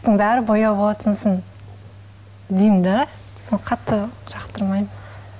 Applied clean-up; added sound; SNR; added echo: none; none; none; none.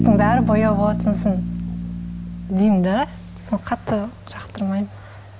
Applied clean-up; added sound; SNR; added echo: none; Bass guitar; 4 dB; none.